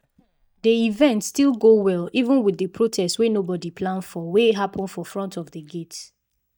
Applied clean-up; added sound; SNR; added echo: neural mask model DeepFilterNet 3.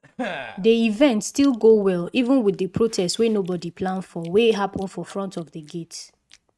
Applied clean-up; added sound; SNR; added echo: neural mask model RNNoise.